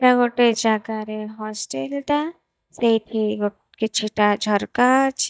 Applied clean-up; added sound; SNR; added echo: neural mask model DeepFilterNet 3.